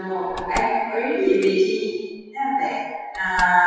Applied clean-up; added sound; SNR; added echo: classical method WPE with log-MMSE.